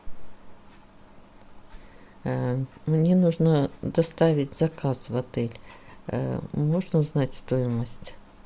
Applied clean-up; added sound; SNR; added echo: none; none; none; none.